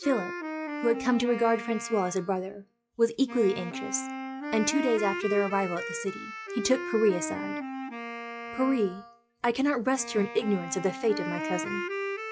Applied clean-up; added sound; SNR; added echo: classical method log-MMSE.